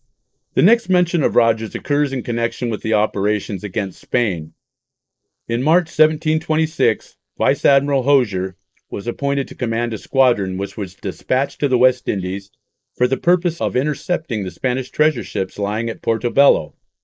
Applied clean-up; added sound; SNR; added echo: neural mask model Resemble Enhance denoiser.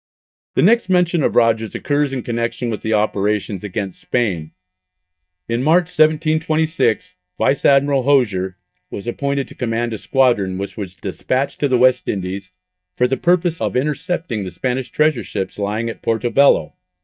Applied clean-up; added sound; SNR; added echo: neural mask model DeepFilterNet 3.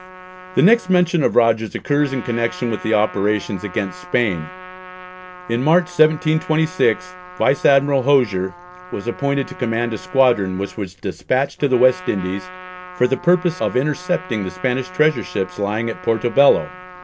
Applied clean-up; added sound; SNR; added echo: none; Trumpet; 18 dB; none.